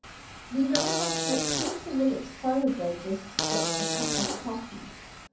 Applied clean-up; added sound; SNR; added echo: none; Fart; 1 dB; reverberation time 0.6 s.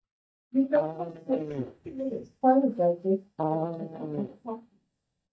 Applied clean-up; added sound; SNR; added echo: neural mask model DeepFilterNet 3.